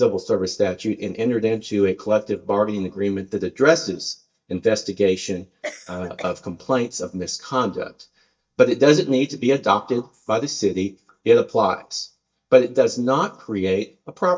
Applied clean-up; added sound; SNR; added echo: neural mask model DeepFilterNet 3.